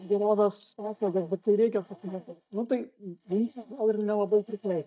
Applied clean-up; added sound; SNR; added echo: neural mask model DeepFilterNet 3.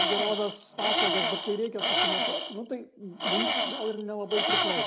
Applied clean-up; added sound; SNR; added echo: none; Tools; -4 dB; none.